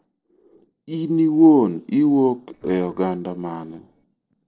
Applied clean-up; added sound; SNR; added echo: neural separator model SepFormer DNS4.